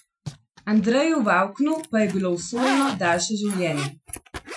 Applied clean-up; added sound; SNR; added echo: classical method Wiener filter.